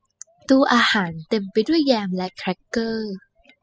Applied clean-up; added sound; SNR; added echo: classical method spectral subtraction.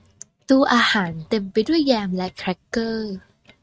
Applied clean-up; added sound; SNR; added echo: neural mask model RNNoise.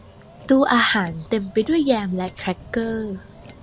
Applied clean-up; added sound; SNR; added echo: none; Motor vehicle (road); 20 dB; none.